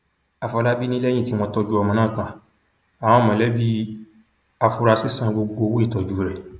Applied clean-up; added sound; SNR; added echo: none; none; none; none.